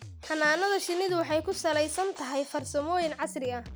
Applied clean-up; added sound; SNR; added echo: none; Drum kit; 16 dB; none.